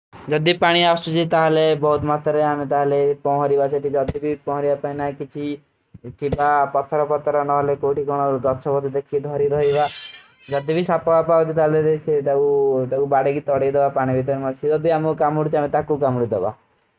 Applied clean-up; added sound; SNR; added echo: neural mask model RNNoise.